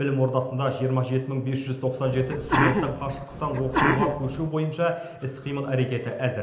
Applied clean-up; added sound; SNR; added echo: none; Sneeze; 0 dB; reverberation time 0.8 s.